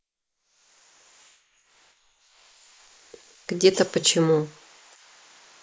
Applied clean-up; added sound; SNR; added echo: neural mask model Resemble Enhance denoiser.